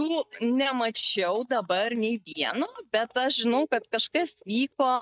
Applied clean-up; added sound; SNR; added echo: neural mask model DeepFilterNet 3.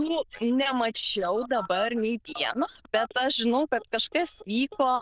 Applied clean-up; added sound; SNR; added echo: neural diffusion model UNIVERSE++.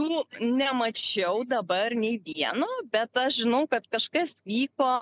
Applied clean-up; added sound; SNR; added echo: none; none; none; none.